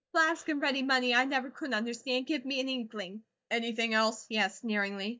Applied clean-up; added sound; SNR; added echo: neural mask model DeepFilterNet 3.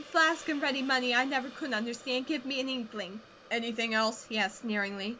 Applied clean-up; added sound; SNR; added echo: none; Hiss; 20 dB; none.